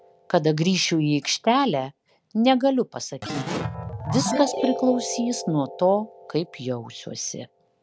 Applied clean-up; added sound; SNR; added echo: none; Keyboard (musical); 9 dB; none.